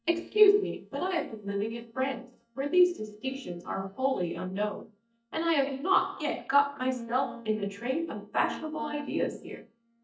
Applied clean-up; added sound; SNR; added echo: neural mask model DeepFilterNet 3.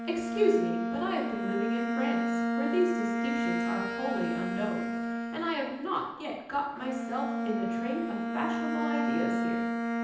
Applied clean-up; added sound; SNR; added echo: none; Bowed string instrument; -2 dB; reverberation time 0.9 s.